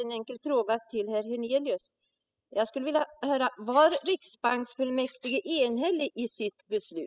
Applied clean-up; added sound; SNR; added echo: classical method spectral subtraction.